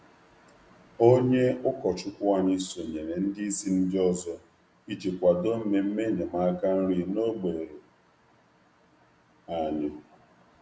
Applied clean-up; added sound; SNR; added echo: none; none; none; none.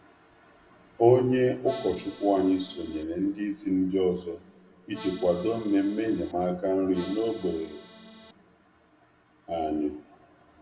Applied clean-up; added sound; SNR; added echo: none; Accordion; 17 dB; reverberation time 1.6 s.